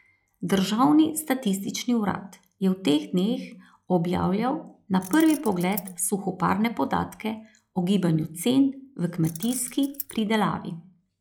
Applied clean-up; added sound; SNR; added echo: classical method log-MMSE.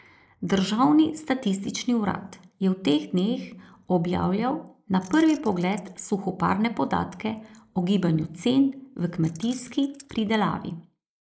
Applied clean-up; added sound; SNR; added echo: neural mask model Resemble Enhance denoiser.